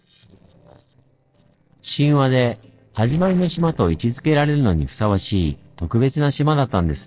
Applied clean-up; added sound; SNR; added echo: neural separator model SepFormer DNS4.